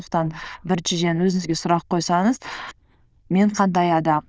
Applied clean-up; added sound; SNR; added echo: neural diffusion model UNIVERSE++.